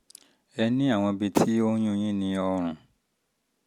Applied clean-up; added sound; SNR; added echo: none; Clapping; 17 dB; none.